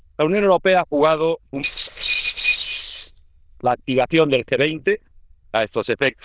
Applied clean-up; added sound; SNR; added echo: neural diffusion model UNIVERSE++.